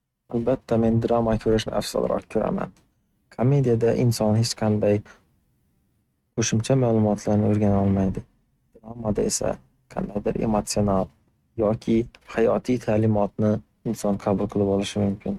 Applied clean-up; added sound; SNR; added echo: neural mask model RNNoise.